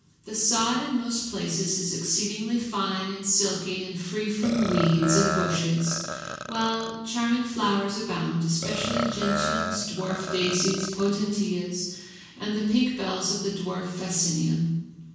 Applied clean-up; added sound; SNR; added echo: none; Burping, eructation; 5 dB; reverberation time 1.2 s.